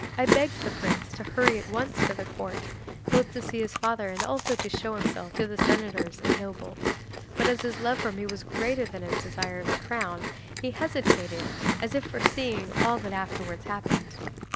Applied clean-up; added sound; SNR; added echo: none; Chewing, mastication; -1 dB; none.